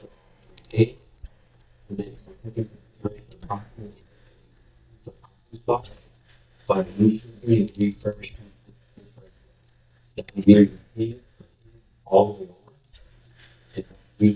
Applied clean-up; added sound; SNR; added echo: neural mask model DeepFilterNet 3.